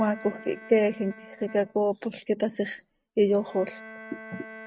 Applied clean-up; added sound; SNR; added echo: neural mask model RNNoise.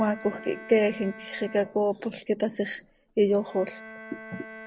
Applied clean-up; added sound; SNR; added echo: none; Bowed string instrument; 17 dB; none.